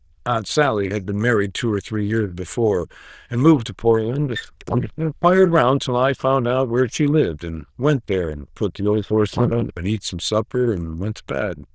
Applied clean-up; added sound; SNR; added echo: neural diffusion model UNIVERSE++.